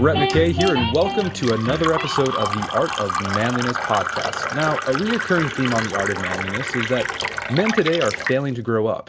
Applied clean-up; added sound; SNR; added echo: none; Fill (with liquid); 6 dB; none.